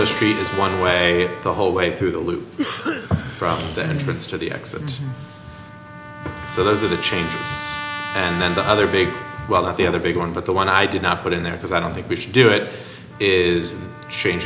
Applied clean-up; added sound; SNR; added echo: none; Trumpet + Cough; 12 dB; none.